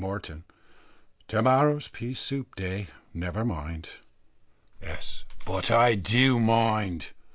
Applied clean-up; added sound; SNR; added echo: none; none; none; none.